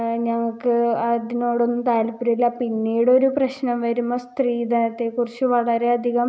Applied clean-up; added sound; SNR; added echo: none; none; none; none.